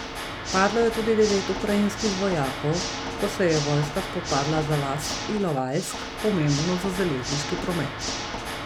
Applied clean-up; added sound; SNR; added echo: none; Water / Mechanisms; 6 dB; none.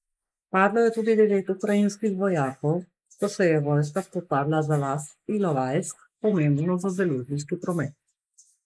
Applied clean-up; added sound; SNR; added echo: neural mask model Resemble Enhance denoiser.